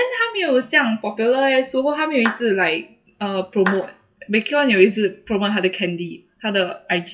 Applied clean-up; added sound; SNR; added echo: classical method WPE with log-MMSE.